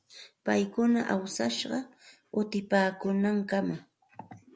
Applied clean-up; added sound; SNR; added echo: none; none; none; none.